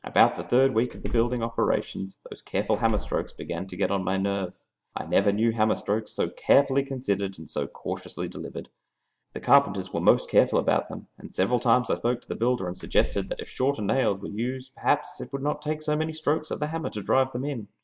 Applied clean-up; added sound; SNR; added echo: none; Slam; 8 dB; none.